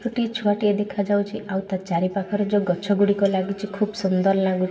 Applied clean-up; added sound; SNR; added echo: none; none; none; reverberation time 2.6 s.